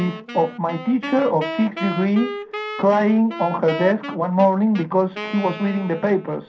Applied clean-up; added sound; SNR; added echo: none; Wind instrument, woodwind instrument; 11 dB; reverberation time 0.3 s.